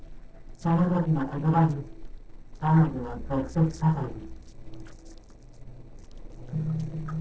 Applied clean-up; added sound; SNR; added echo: neural separator model SepFormer DNS4.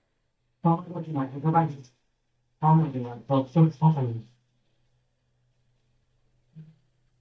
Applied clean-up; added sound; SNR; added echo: neural mask model DeepFilterNet 3.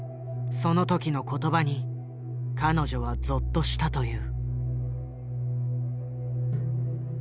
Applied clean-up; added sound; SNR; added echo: none; none; none; none.